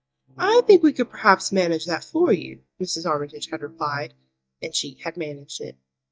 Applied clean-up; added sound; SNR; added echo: neural mask model DeepFilterNet 3.